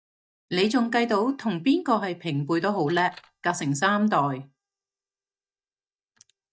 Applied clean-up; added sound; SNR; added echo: neural mask model DeepFilterNet 3.